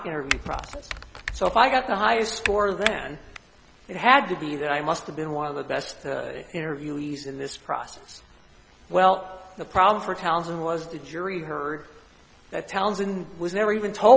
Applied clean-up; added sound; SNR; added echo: none; Typing; 8 dB; none.